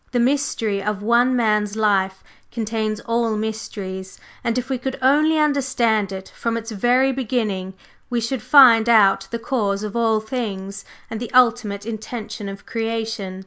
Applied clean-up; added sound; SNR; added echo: none; none; none; none.